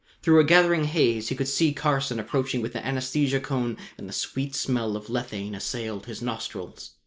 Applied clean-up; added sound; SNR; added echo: neural mask model Resemble Enhance denoiser.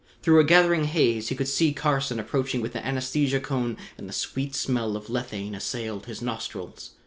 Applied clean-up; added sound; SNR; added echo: none; none; none; none.